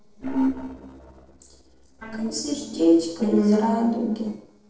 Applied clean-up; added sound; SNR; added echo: neural separator model SepFormer DNS4.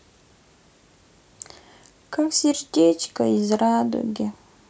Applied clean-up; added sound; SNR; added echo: none; none; none; none.